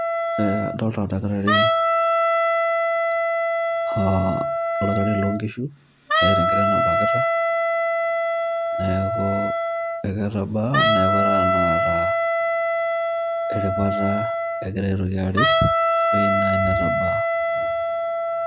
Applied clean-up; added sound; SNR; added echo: none; Wind instrument, woodwind instrument; -5 dB; none.